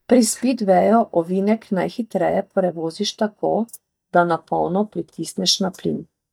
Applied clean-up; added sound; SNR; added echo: neural mask model DeepFilterNet 3.